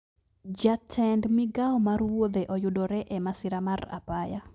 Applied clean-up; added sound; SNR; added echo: none; none; none; none.